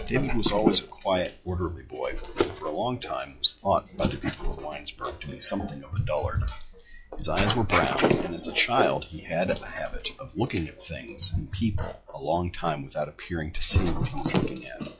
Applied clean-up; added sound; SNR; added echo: classical method log-MMSE.